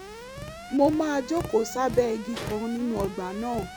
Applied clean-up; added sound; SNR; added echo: none; Tap + Alarm; 11 dB; none.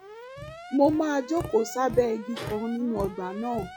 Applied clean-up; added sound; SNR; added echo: classical method log-MMSE.